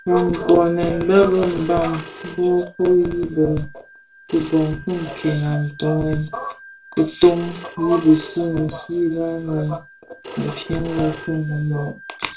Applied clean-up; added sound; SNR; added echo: none; Telephone; 15 dB; reverberation time 0.2 s.